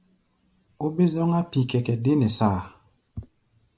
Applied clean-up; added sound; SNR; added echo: none; none; none; none.